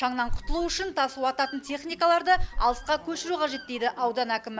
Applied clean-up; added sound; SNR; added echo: none; Squeak; 7 dB; none.